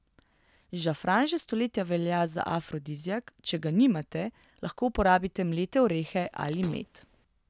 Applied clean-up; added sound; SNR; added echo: none; Fart; 19 dB; none.